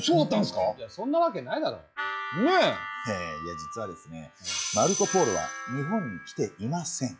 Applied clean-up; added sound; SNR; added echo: classical method log-MMSE.